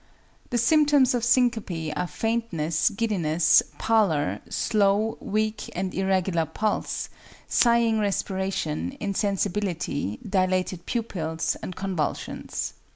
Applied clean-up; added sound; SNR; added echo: none; none; none; none.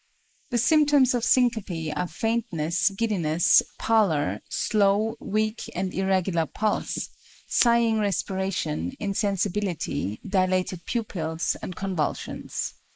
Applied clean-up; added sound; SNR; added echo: neural mask model Resemble Enhance denoiser.